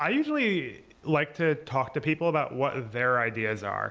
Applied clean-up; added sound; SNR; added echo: none; none; none; none.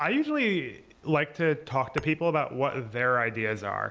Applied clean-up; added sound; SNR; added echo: none; Tap / Glass; 17 dB; none.